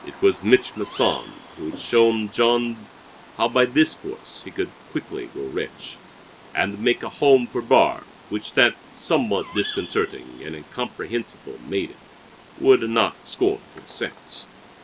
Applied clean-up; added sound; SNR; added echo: none; Bird vocalization, bird call, bird song; 19 dB; none.